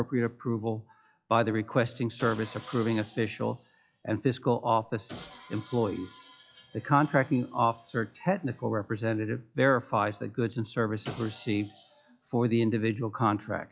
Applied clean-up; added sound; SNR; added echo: classical method log-MMSE.